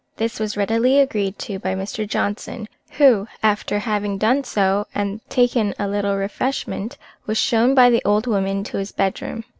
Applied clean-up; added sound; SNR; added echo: none; none; none; none.